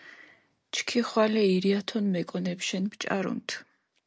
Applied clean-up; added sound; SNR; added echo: none; none; none; none.